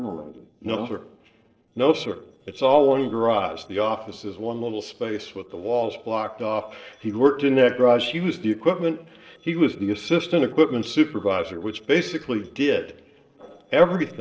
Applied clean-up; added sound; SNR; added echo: neural separator model SepFormer DNS4.